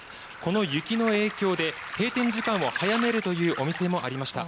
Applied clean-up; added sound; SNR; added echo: none; Waves, surf; 9 dB; none.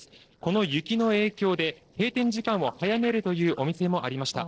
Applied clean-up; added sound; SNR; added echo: neural separator model SepFormer DNS4.